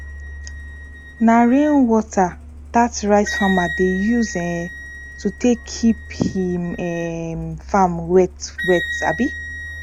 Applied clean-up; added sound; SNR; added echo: none; Truck + Wind instrument, woodwind instrument; 11 dB; none.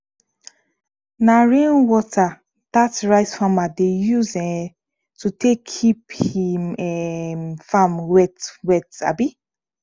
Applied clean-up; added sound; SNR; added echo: none; none; none; none.